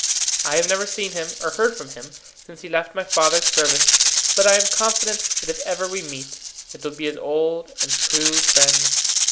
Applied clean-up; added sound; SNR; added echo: none; Rattle (instrument); -3 dB; none.